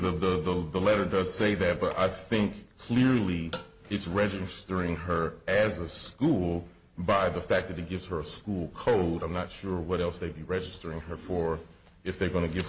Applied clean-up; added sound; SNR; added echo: none; none; none; none.